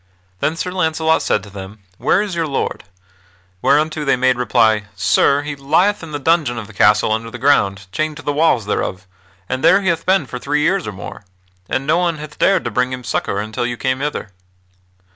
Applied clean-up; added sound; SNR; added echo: none; none; none; none.